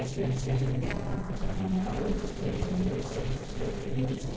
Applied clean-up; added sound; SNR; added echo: neural separator model SepFormer DNS4.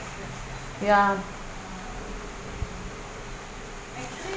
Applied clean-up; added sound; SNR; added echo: none; none; none; none.